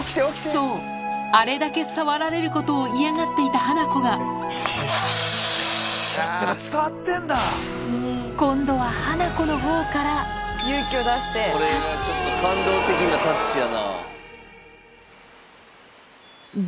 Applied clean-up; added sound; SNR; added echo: none; none; none; none.